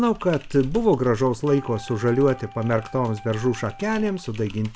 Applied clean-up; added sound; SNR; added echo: none; Typing + Wind instrument, woodwind instrument; 19 dB; none.